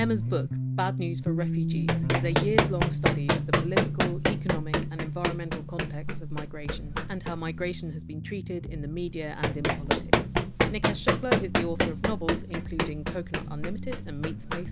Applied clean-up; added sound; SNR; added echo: none; Run; -1 dB; none.